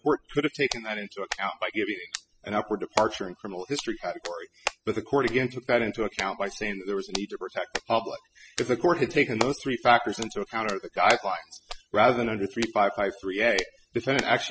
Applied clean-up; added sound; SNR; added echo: classical method spectral subtraction.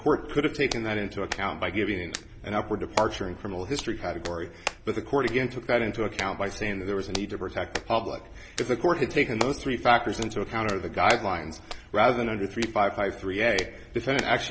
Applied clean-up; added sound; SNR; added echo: none; Hands; 12 dB; none.